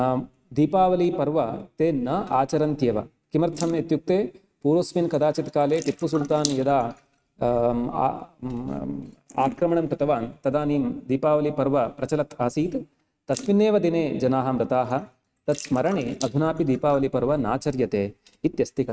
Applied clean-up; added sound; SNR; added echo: neural mask model RNNoise.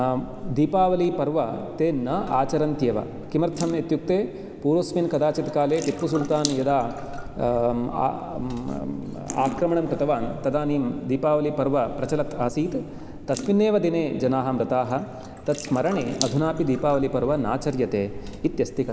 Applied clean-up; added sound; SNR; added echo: none; Drip / Sink (filling or washing) / Water tap, faucet; 13 dB; none.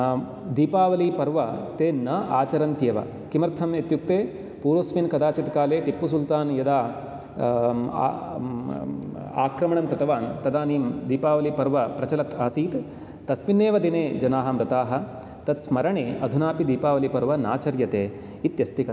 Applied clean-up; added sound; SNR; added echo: none; none; none; none.